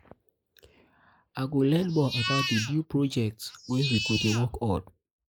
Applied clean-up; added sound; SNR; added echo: neural mask model Resemble Enhance denoiser.